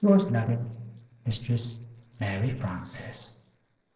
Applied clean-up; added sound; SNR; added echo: neural separator model SepFormer DNS4.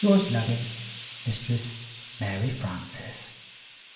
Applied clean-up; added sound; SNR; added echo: none; Hiss; 14 dB; reverberation time 0.9 s.